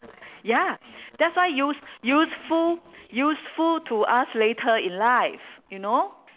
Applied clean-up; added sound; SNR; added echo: none; none; none; none.